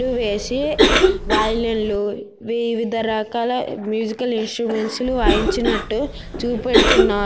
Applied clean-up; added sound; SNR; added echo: none; Cough; 0 dB; none.